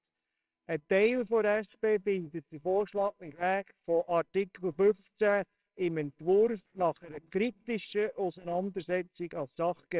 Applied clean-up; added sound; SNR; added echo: neural separator model SepFormer WHAMR!.